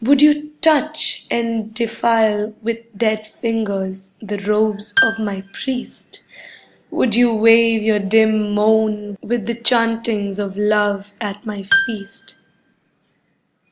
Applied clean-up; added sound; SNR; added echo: none; Piano; 5 dB; none.